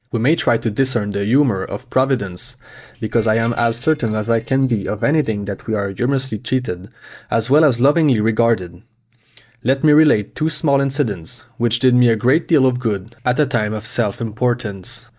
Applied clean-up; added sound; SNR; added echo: neural mask model DeepFilterNet 3.